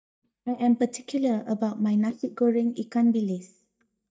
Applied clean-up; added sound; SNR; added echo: neural mask model DeepFilterNet 3.